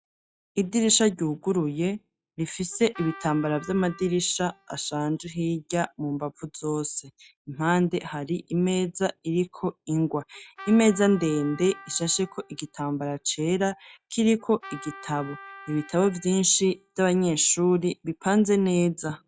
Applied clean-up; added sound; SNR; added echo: classical method log-MMSE.